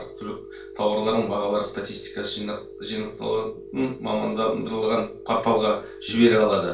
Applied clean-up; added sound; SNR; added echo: none; Telephone; 16 dB; reverberation time 0.2 s.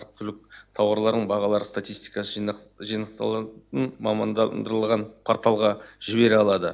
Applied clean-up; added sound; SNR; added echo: none; none; none; none.